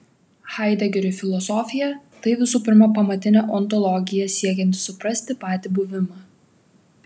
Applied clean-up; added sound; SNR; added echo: none; none; none; none.